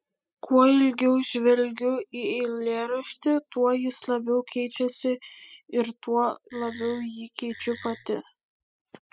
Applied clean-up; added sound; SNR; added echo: classical method spectral subtraction.